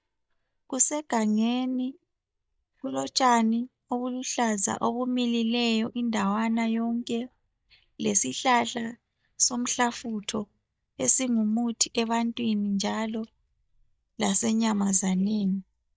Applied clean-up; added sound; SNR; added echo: neural mask model DeepFilterNet 3.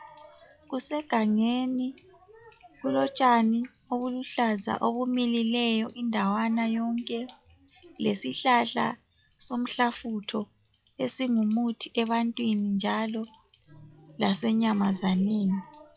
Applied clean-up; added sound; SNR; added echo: classical method log-MMSE.